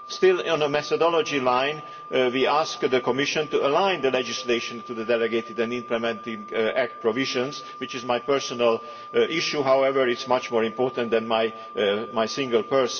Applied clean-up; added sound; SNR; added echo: none; Wind instrument, woodwind instrument; 16 dB; reverberation time 1.5 s.